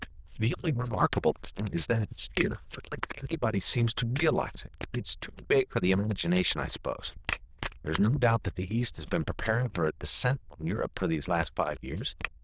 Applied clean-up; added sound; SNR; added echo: neural diffusion model UNIVERSE++.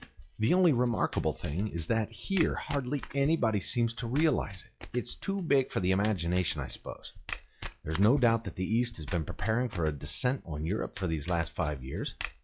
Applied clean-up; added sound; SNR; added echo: classical method log-MMSE.